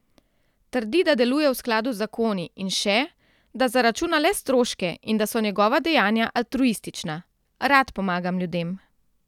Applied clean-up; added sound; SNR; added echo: none; none; none; none.